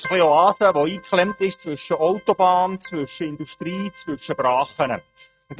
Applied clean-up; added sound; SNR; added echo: neural mask model RNNoise.